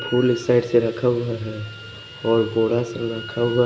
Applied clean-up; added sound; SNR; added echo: none; Wind instrument, woodwind instrument; 17 dB; none.